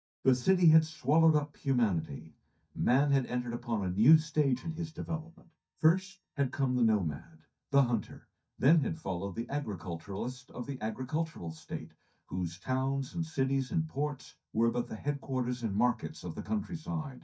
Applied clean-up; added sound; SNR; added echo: neural mask model DeepFilterNet 3.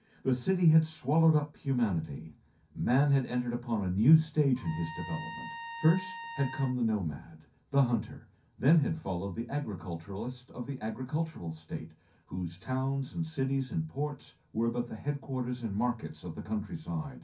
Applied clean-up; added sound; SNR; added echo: none; Trumpet; 14 dB; reverberation time 0.3 s.